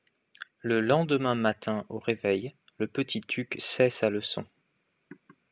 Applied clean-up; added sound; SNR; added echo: none; none; none; none.